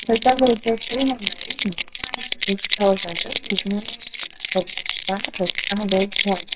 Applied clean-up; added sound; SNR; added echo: neural separator model SepFormer WHAMR!.